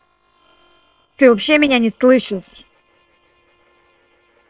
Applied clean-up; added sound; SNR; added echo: neural separator model SepFormer WHAM!.